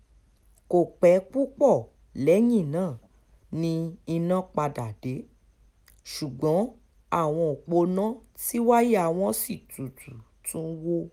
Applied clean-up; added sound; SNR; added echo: none; none; none; none.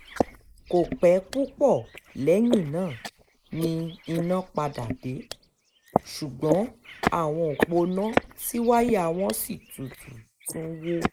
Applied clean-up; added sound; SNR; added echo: neural mask model Resemble Enhance denoiser.